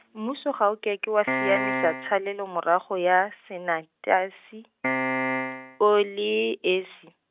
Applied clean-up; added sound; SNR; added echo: neural mask model RNNoise.